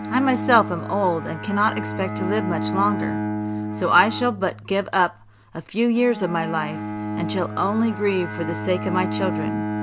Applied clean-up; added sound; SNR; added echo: none; Bowed string instrument; 5 dB; none.